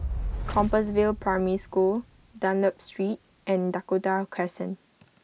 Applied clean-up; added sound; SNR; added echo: none; Fire; 11 dB; none.